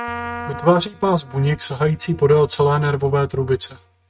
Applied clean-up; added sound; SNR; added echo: neural mask model RNNoise.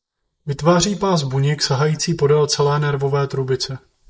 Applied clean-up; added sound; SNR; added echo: neural mask model Resemble Enhance denoiser.